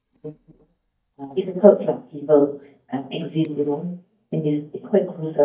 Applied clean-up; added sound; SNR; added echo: neural mask model DeepFilterNet 3.